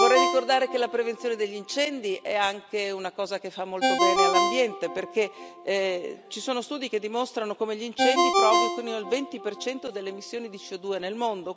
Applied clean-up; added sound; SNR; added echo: none; Ringtone; 1 dB; none.